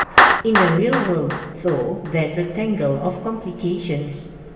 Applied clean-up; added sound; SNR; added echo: none; Clapping; 1 dB; reverberation time 1.9 s.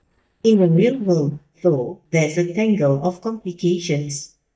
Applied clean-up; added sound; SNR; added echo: neural mask model DeepFilterNet 3.